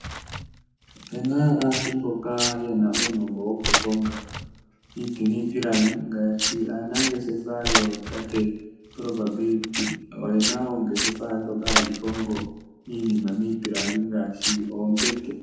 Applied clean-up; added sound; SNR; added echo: none; Tearing; 4 dB; reverberation time 0.9 s.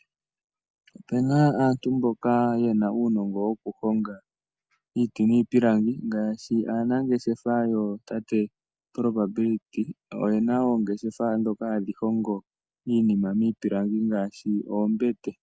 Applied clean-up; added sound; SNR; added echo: none; none; none; none.